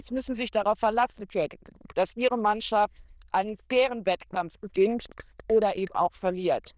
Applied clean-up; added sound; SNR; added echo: neural diffusion model UNIVERSE++.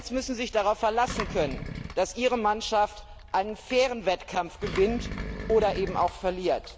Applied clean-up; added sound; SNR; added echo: none; Engine; 11 dB; none.